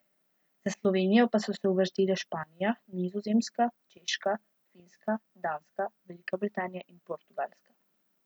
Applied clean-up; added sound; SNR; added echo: none; none; none; none.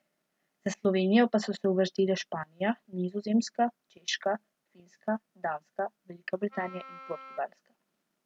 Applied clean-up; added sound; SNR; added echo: none; Wind instrument, woodwind instrument; 17 dB; none.